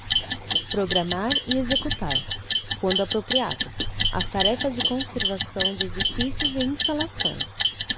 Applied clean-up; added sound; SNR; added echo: none; Clock; -2 dB; none.